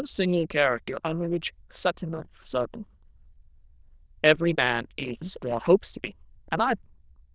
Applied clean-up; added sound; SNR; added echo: neural diffusion model UNIVERSE++.